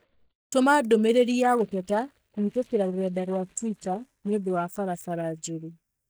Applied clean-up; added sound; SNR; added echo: neural mask model DeepFilterNet 3.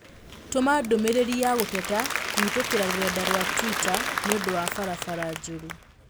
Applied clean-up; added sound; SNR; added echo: none; Applause; 3 dB; none.